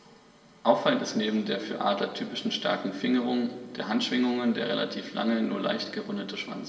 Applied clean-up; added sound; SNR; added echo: none; none; none; reverberation time 1.8 s.